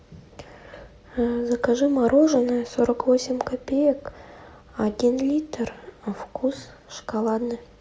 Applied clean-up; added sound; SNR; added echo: none; none; none; none.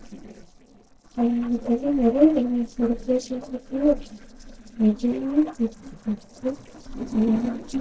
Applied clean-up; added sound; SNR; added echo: neural separator model SepFormer DNS4.